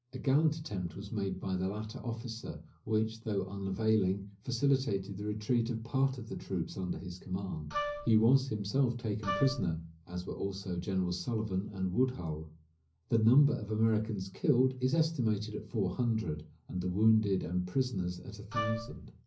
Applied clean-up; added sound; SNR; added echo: none; Wind instrument, woodwind instrument; 6 dB; reverberation time 0.5 s.